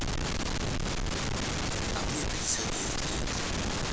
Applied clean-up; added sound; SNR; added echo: none; none; none; none.